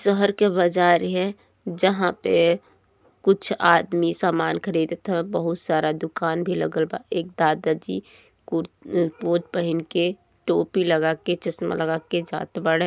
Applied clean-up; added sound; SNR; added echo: none; none; none; none.